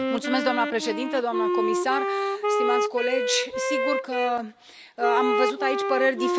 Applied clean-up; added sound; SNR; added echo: none; Wind instrument, woodwind instrument; -1 dB; none.